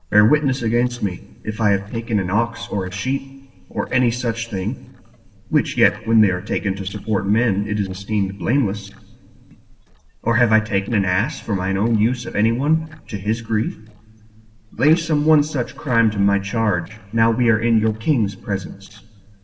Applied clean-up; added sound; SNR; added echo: neural separator model SepFormer DNS4.